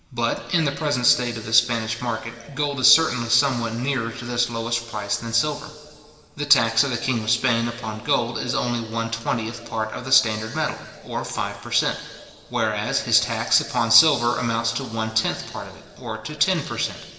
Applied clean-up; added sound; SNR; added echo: none; none; none; reverberation time 2.0 s.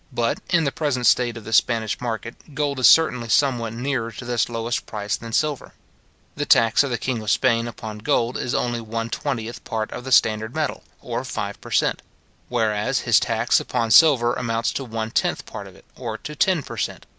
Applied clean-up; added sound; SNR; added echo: none; none; none; none.